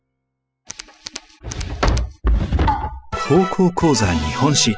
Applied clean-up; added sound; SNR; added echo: classical method spectral subtraction.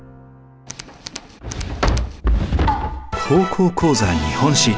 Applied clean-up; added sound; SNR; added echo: none; Tools; 16 dB; none.